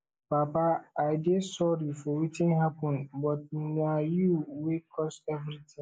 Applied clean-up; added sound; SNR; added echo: neural mask model Resemble Enhance denoiser.